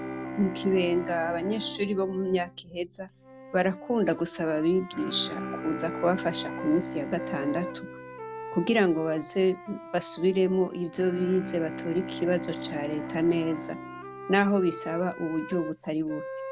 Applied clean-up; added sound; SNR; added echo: none; Wind instrument, woodwind instrument + Bowed string instrument; 10 dB; none.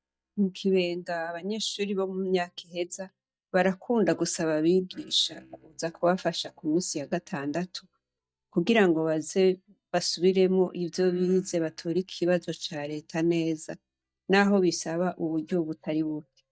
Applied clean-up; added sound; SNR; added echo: neural mask model DeepFilterNet 3.